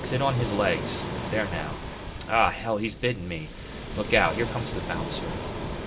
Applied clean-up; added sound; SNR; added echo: none; Waves, surf; 5 dB; reverberation time 0.2 s.